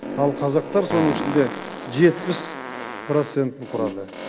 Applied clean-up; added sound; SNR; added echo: none; Fart + Fart; 8 dB; none.